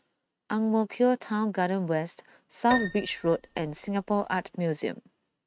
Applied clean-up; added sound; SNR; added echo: neural mask model RNNoise.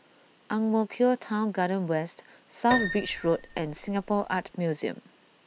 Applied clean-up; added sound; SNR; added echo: none; Piano; 8 dB; none.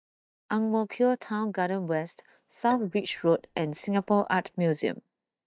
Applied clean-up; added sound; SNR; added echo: neural mask model DeepFilterNet 3.